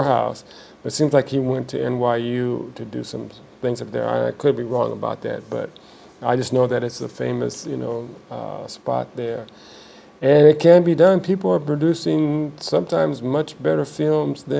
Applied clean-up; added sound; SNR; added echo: none; none; none; none.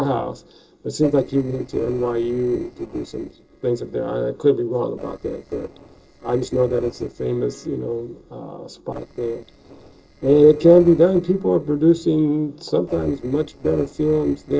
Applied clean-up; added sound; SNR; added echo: neural separator model SepFormer DNS4.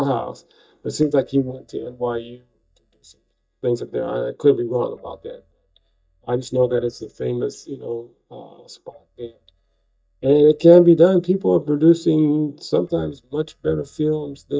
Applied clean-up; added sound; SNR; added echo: neural mask model DeepFilterNet 3.